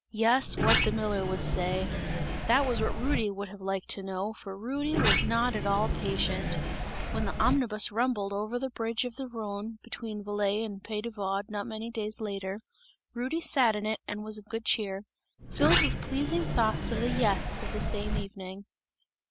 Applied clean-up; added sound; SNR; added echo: none; Sliding door; -1 dB; none.